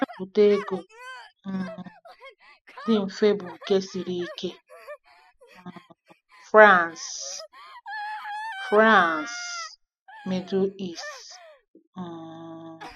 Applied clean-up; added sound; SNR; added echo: classical method spectral subtraction.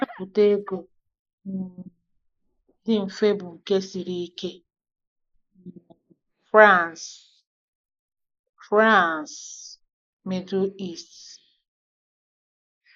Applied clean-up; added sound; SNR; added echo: neural mask model Resemble Enhance denoiser.